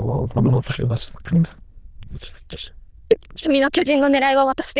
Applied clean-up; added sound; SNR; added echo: neural diffusion model UNIVERSE++.